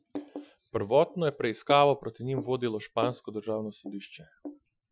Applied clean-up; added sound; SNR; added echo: classical method Wiener filter.